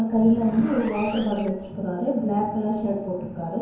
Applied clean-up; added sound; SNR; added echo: none; Zipper (clothing); 18 dB; reverberation time 0.9 s.